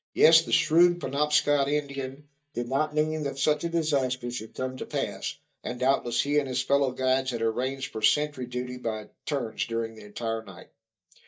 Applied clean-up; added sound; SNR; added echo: neural mask model DeepFilterNet 3.